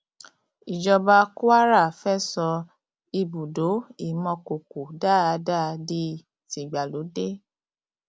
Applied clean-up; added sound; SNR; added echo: none; none; none; none.